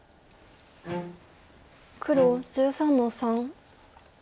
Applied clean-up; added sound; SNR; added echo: none; Bowed string instrument; 11 dB; none.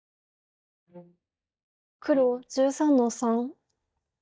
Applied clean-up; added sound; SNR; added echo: neural mask model DeepFilterNet 3.